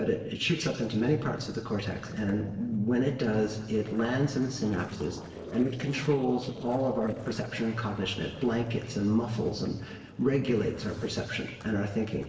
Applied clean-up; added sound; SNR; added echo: neural separator model SepFormer DNS4.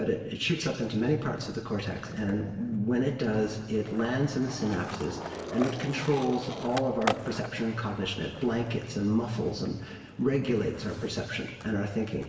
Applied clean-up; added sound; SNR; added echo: none; Skateboard; 12 dB; reverberation time 1.4 s.